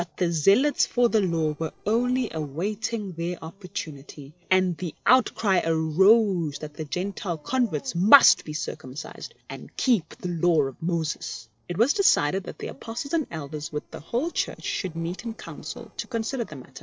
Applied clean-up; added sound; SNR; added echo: neural separator model SepFormer DNS4.